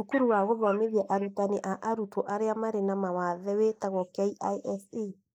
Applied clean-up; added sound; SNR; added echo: neural mask model Resemble Enhance denoiser.